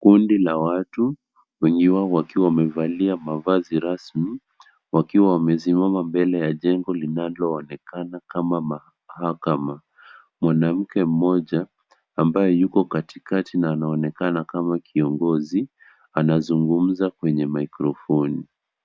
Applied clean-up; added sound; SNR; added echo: none; none; none; none.